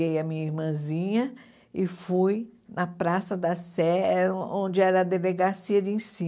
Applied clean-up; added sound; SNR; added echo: none; none; none; none.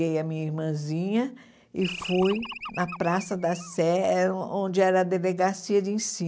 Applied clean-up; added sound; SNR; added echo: none; Animal; 12 dB; none.